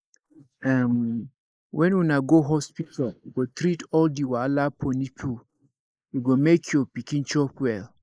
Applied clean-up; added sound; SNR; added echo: neural mask model Resemble Enhance denoiser.